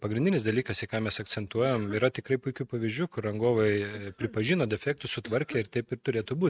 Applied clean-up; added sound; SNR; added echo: neural mask model RNNoise.